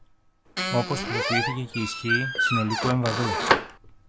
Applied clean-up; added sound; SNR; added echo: none; Squeak; -2 dB; none.